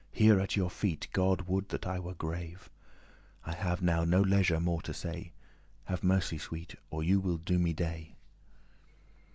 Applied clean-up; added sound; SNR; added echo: none; none; none; none.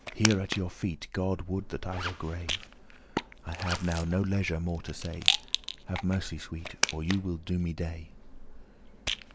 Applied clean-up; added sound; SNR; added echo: none; Zipper (clothing) + Rattle; 4 dB; none.